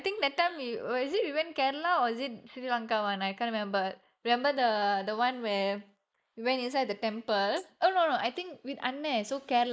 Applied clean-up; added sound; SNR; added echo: neural mask model Resemble Enhance denoiser.